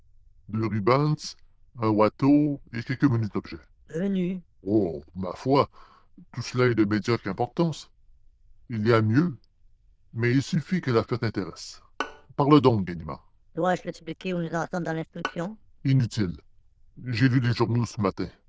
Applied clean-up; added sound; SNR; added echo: neural diffusion model UNIVERSE++.